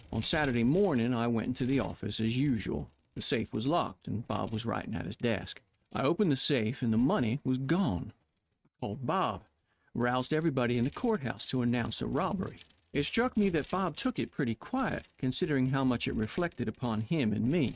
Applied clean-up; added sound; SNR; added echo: neural mask model RNNoise.